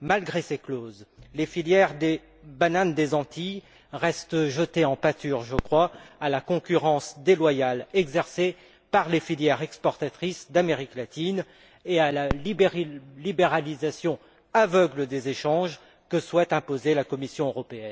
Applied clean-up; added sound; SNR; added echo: none; Fireworks; 19 dB; none.